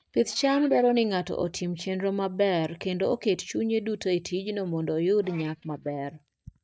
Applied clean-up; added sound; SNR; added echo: neural mask model DeepFilterNet 3.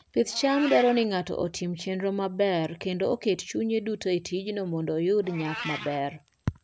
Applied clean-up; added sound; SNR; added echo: none; Meow; 16 dB; none.